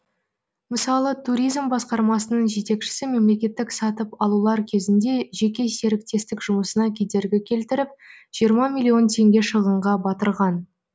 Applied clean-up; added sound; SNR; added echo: none; none; none; none.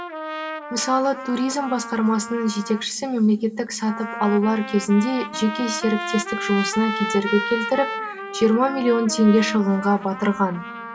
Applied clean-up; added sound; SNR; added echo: none; Trumpet; 9 dB; reverberation time 0.1 s.